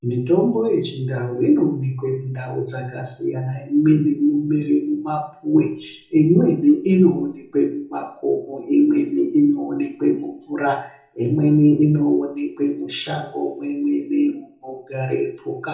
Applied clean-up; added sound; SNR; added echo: none; none; none; reverberation time 0.6 s.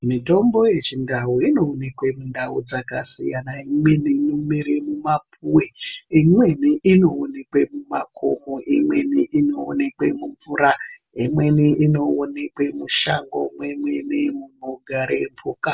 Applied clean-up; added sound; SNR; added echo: none; none; none; none.